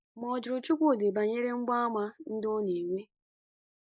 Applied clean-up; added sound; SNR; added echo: neural mask model Resemble Enhance denoiser.